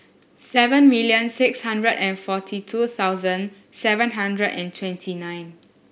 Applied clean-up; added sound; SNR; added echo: none; none; none; none.